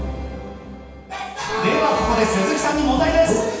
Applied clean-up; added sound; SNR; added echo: none; Bowed string instrument; 5 dB; reverberation time 1.2 s.